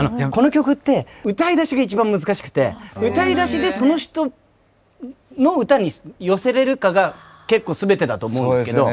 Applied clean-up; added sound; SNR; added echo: none; none; none; none.